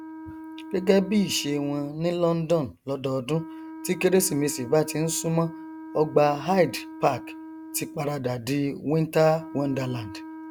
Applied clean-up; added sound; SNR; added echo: none; Wind instrument, woodwind instrument; 15 dB; none.